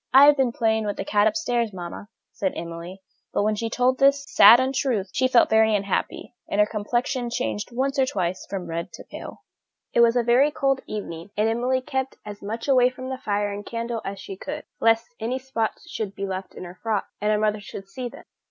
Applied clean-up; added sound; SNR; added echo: none; none; none; none.